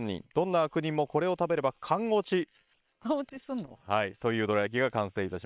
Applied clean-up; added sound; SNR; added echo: neural separator model SepFormer WHAM!.